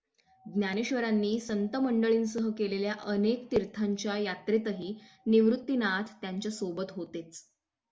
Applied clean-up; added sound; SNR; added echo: none; none; none; none.